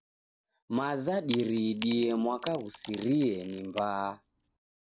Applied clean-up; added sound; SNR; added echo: none; Wood; 15 dB; none.